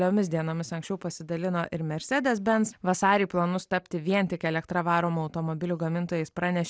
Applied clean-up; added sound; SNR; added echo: none; none; none; none.